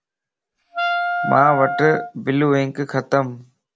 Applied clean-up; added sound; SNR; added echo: none; Wind instrument, woodwind instrument; 3 dB; none.